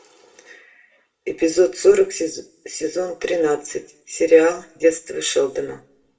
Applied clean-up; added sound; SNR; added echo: none; none; none; reverberation time 0.3 s.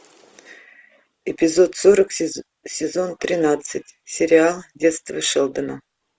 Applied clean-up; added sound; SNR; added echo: none; none; none; none.